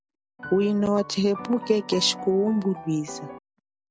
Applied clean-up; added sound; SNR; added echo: none; Piano; 14 dB; none.